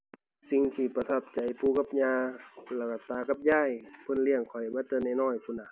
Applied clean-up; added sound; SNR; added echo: none; none; none; none.